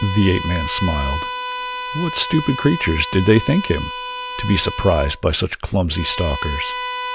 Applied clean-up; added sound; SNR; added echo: none; Bowed string instrument; 8 dB; none.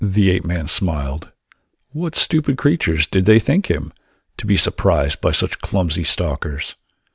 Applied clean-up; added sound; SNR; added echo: none; none; none; none.